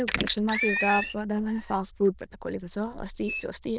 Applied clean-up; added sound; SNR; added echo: neural diffusion model UNIVERSE++.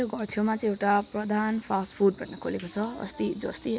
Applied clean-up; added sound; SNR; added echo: none; none; none; none.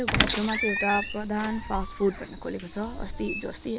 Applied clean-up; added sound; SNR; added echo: none; Squeak; 2 dB; none.